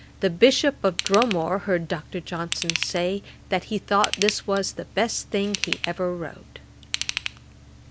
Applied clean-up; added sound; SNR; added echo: none; Ratchet, pawl / Tools; 9 dB; none.